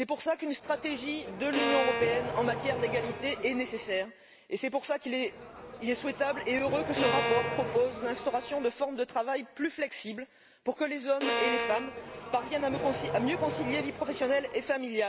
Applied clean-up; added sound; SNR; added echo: none; Bowed string instrument + Accelerating, revving, vroom; 4 dB; none.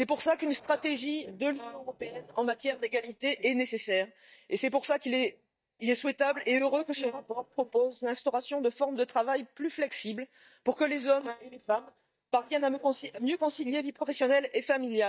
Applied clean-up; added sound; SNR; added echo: neural mask model DeepFilterNet 3.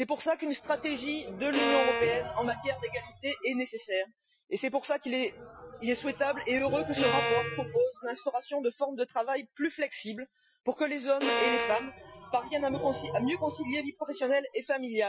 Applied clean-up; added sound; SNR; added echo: classical method Wiener filter.